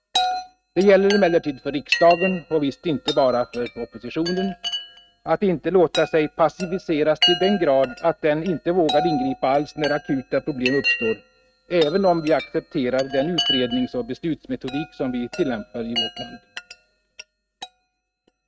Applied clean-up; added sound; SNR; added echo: neural mask model RNNoise.